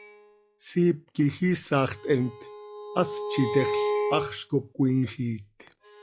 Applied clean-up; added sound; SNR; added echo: classical method log-MMSE.